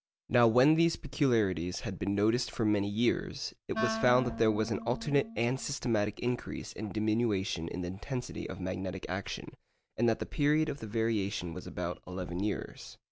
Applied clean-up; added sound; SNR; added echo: none; Wind instrument, woodwind instrument; 9 dB; none.